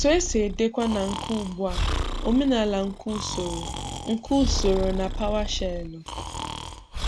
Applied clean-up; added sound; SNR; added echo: none; Breathing; 4 dB; none.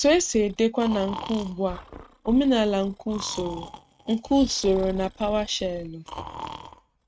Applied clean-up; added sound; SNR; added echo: neural mask model RNNoise.